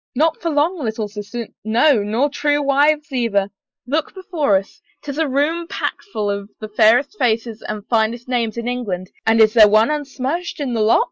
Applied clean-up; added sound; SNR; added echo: neural mask model Resemble Enhance denoiser.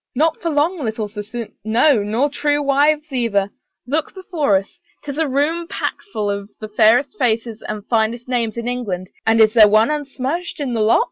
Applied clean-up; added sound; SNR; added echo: none; none; none; none.